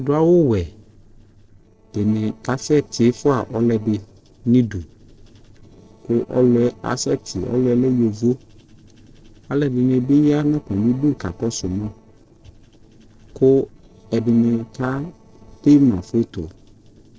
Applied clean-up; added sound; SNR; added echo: neural separator model SepFormer DNS4.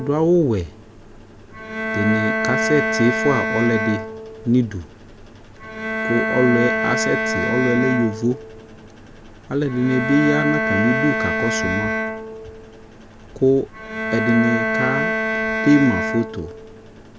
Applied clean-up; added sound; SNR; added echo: none; Bowed string instrument; 3 dB; none.